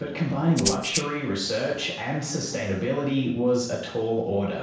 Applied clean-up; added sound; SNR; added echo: none; Rattle (instrument); 4 dB; reverberation time 0.7 s.